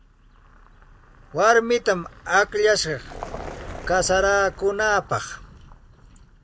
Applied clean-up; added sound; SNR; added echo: none; Vehicle; 16 dB; none.